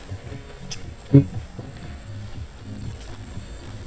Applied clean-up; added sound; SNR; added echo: neural mask model DeepFilterNet 3.